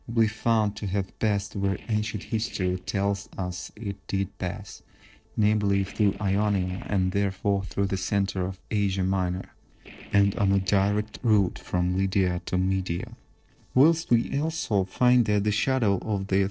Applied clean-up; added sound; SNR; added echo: neural separator model SepFormer DNS4.